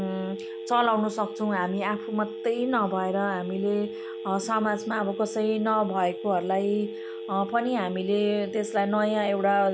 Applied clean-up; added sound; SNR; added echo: none; Telephone; 10 dB; none.